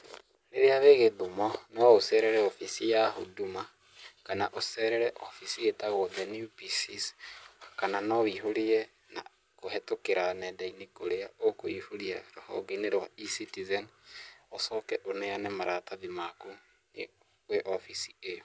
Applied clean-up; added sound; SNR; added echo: none; none; none; none.